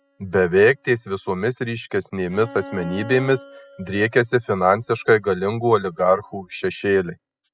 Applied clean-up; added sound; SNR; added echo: classical method spectral subtraction.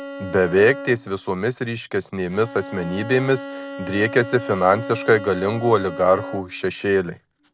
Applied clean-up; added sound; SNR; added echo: none; Bowed string instrument; 13 dB; none.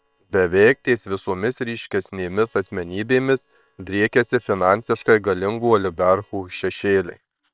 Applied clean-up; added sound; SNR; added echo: neural separator model SepFormer WHAM!.